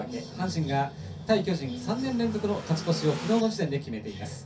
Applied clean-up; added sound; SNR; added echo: none; Accelerating, revving, vroom / Car; 13 dB; reverberation time 0.3 s.